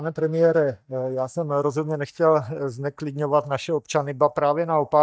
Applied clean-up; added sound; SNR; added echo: neural mask model DeepFilterNet 3.